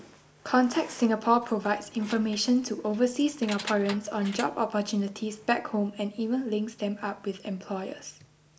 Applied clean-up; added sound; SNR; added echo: none; Keys jangling; 16 dB; none.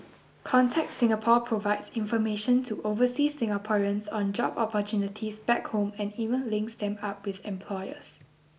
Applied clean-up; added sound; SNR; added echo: none; none; none; none.